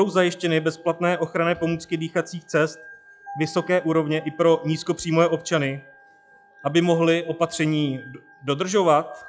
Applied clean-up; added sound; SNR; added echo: classical method log-MMSE.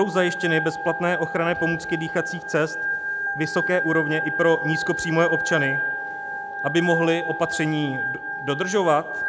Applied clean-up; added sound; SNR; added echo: none; Organ; 4 dB; none.